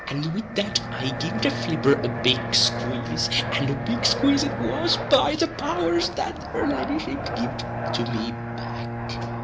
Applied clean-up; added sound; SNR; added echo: none; Bowed string instrument + Fixed-wing aircraft, airplane; 4 dB; none.